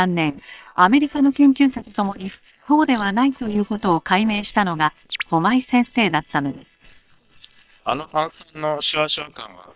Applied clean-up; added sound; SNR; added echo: neural separator model SepFormer WHAM!.